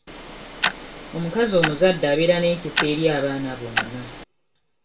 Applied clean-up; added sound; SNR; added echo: none; Tick-tock; 6 dB; reverberation time 0.2 s.